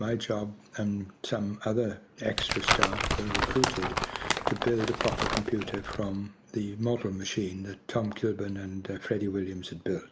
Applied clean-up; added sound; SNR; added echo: none; Crumpling, crinkling; -2 dB; none.